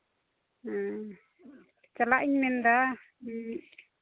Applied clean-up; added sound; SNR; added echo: none; none; none; none.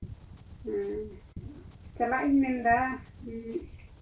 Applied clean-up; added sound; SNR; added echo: none; Wind; 15 dB; reverberation time 0.3 s.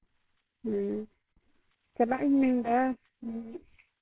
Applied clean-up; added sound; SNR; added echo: neural separator model SepFormer WHAMR!.